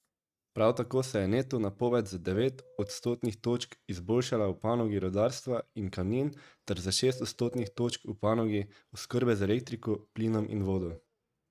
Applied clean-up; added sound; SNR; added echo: neural mask model RNNoise.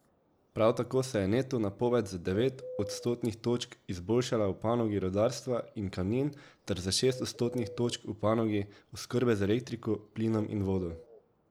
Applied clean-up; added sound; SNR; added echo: none; Bird; 20 dB; none.